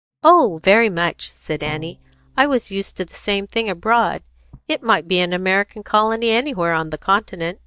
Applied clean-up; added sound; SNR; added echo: neural mask model DeepFilterNet 3.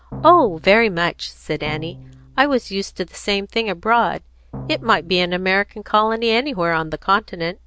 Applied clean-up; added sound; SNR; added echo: none; Drum; 17 dB; none.